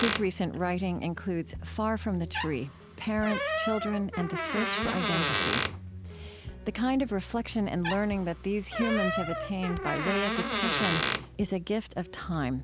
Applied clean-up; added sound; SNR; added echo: none; Door; 3 dB; none.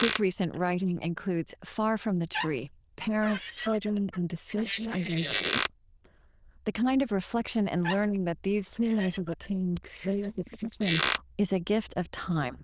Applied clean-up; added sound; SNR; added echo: neural diffusion model UNIVERSE++.